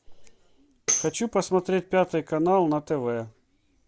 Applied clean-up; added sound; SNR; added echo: none; Tambourine; 6 dB; none.